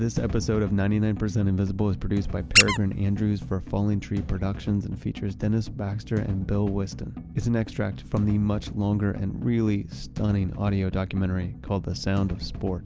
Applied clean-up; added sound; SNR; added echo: none; Squeak; -1 dB; none.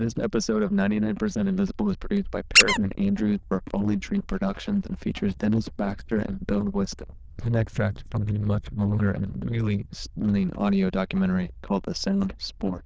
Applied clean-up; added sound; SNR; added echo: neural diffusion model UNIVERSE++.